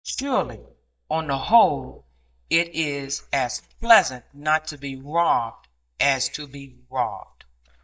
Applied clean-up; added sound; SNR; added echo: neural mask model DeepFilterNet 3.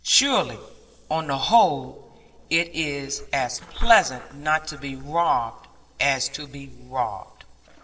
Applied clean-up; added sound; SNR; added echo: neural separator model SepFormer DNS4.